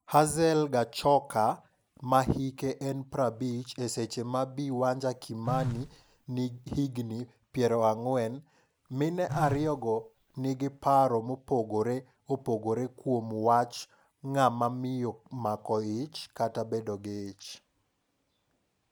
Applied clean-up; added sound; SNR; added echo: none; Telephone; 9 dB; none.